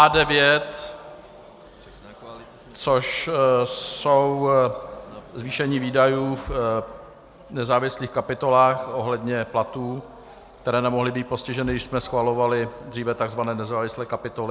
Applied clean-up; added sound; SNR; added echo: none; none; none; none.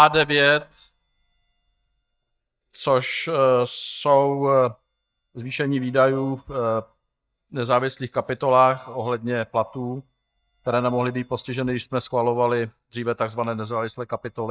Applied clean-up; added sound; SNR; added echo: neural mask model DeepFilterNet 3.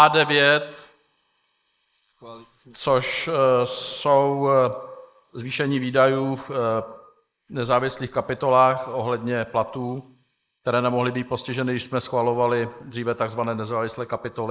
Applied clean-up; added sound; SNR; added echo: neural mask model Resemble Enhance denoiser.